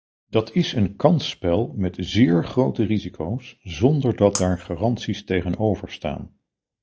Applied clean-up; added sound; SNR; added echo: neural mask model DeepFilterNet 3.